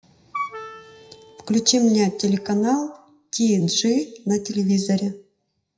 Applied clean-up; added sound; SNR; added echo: classical method WPE with log-MMSE.